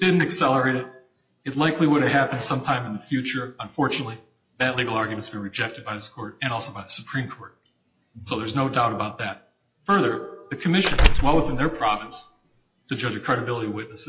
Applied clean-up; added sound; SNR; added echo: classical method log-MMSE.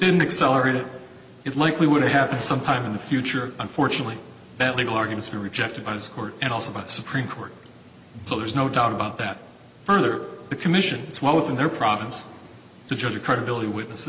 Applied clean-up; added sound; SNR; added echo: none; none; none; none.